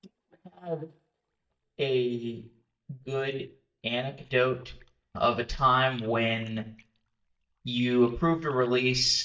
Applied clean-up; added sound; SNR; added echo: neural mask model DeepFilterNet 3.